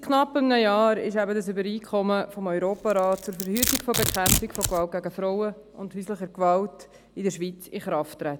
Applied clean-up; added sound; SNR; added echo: none; Domestic sounds, home sounds; 8 dB; none.